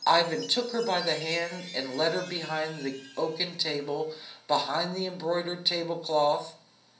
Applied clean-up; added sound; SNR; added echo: none; Chime; 18 dB; reverberation time 0.6 s.